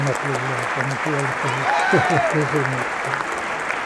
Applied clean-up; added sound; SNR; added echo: none; Cheering + Applause; -4 dB; none.